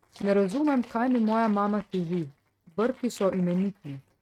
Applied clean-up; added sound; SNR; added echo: neural mask model RNNoise.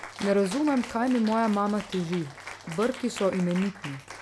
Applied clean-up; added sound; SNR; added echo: none; Cheering; 14 dB; none.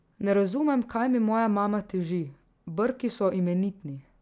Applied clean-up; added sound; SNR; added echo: none; none; none; none.